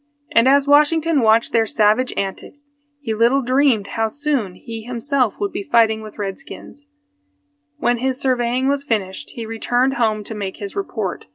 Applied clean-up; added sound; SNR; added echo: none; none; none; none.